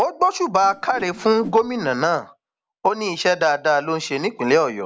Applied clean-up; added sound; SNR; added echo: none; Whoosh, swoosh, swish; 18 dB; none.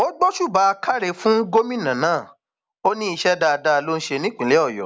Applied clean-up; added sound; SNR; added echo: none; none; none; none.